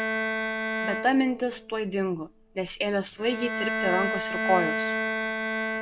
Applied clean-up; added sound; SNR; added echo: none; Bowed string instrument; 1 dB; none.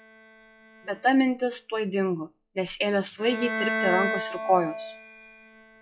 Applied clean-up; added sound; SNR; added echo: classical method log-MMSE.